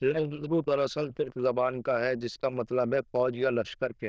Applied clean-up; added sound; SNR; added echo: neural diffusion model UNIVERSE++.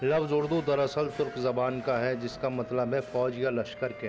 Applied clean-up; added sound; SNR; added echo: none; Drawer open or close + Siren; 16 dB; none.